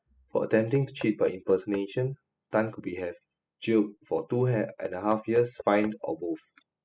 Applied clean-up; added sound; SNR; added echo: classical method spectral subtraction.